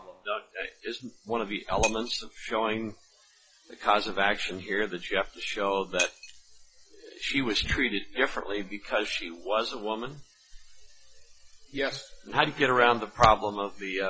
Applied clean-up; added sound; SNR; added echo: classical method log-MMSE.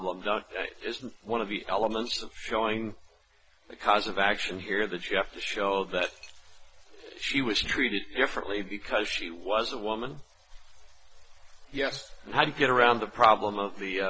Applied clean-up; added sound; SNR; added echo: neural separator model SepFormer DNS4.